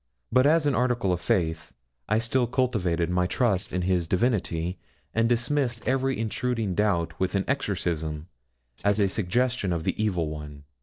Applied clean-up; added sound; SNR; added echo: neural separator model SepFormer DNS4.